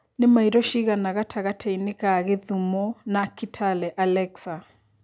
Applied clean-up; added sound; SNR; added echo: none; none; none; none.